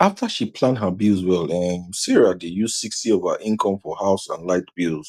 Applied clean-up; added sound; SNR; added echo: none; none; none; none.